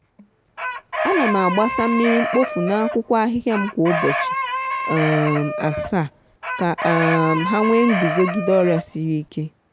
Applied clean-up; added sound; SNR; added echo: none; Chicken, rooster; 4 dB; none.